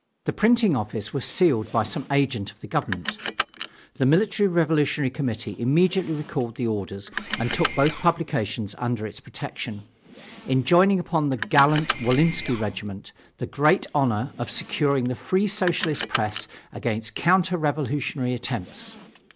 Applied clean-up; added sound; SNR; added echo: none; Car + Mechanisms; 12 dB; none.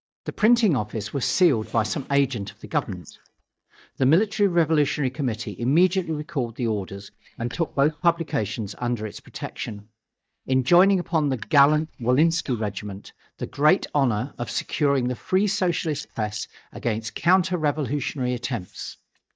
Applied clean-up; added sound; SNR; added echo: neural mask model DeepFilterNet 3.